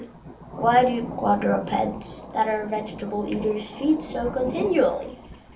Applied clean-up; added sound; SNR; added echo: none; Thunder; 11 dB; reverberation time 0.3 s.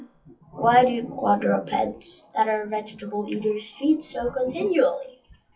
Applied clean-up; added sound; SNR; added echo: classical method WPE with log-MMSE.